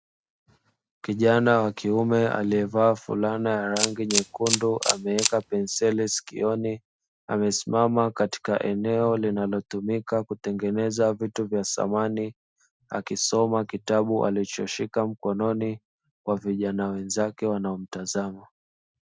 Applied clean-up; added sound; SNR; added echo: none; Camera; 4 dB; none.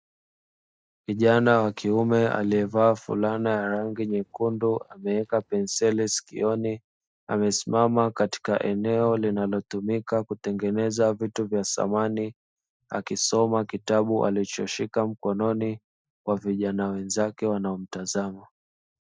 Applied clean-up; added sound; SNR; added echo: neural mask model DeepFilterNet 3.